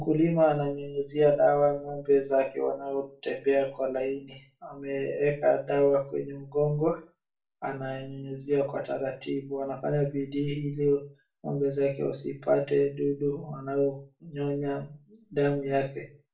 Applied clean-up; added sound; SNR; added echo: none; none; none; reverberation time 0.3 s.